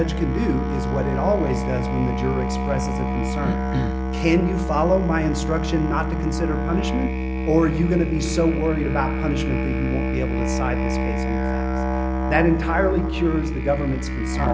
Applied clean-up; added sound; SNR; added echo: none; Musical instrument; 0 dB; none.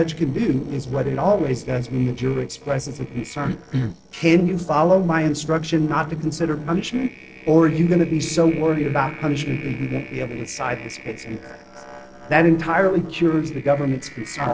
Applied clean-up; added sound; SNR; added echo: neural separator model SepFormer DNS4.